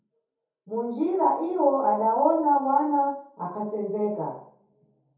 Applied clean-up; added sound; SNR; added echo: none; none; none; reverberation time 0.6 s.